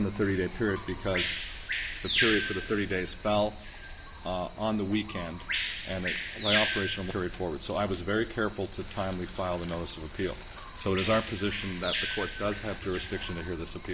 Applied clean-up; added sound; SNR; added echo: none; Bird vocalization, bird call, bird song; -1 dB; none.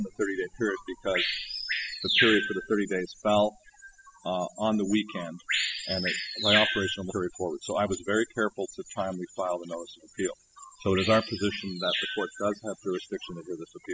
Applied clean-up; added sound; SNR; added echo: classical method spectral subtraction.